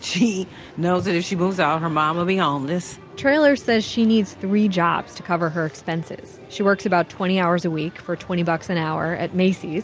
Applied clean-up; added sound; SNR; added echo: none; none; none; none.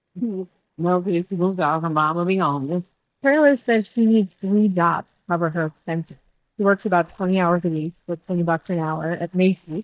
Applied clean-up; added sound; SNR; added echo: neural mask model DeepFilterNet 3.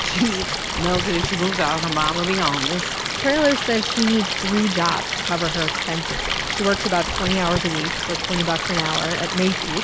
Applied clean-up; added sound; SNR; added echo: none; Stream; 2 dB; none.